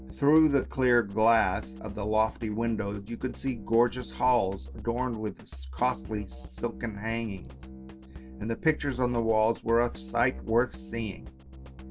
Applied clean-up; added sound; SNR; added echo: none; Drum kit; 14 dB; none.